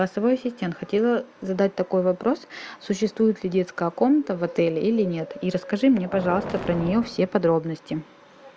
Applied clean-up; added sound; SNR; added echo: none; Boom; 12 dB; none.